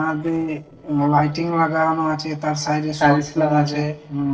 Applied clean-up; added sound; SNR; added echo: neural separator model SepFormer DNS4.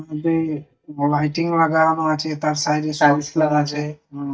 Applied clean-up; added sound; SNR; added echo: neural mask model DeepFilterNet 3.